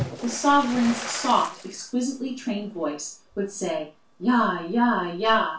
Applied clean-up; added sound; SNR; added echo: none; Splash, splatter; 14 dB; reverberation time 0.2 s.